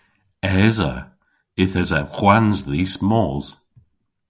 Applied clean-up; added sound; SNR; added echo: none; none; none; none.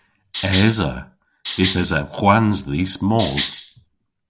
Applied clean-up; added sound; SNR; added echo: none; Rattle (instrument); 8 dB; none.